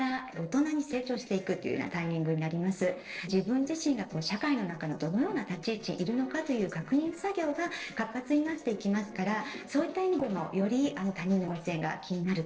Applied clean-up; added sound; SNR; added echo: neural separator model SepFormer DNS4.